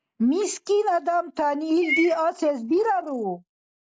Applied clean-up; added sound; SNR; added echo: neural mask model Resemble Enhance denoiser.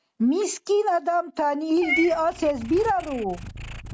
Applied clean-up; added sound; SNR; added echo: none; Meow / Purr; 11 dB; none.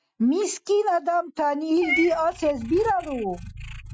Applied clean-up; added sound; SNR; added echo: classical method Wiener filter.